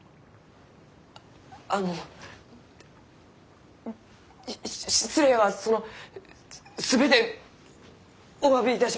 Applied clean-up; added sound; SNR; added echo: none; none; none; none.